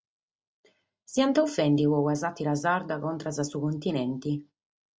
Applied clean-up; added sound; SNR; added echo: none; none; none; none.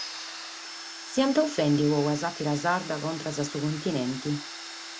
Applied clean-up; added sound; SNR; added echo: none; Domestic sounds, home sounds; 11 dB; none.